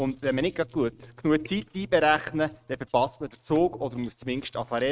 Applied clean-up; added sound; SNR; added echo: neural mask model RNNoise.